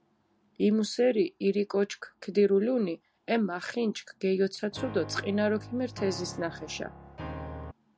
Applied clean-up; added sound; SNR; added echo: none; Piano; 11 dB; none.